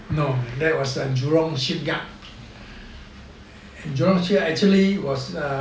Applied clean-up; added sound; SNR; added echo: none; none; none; none.